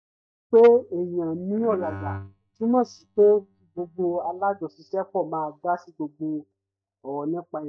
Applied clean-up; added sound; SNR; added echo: neural mask model DeepFilterNet 3.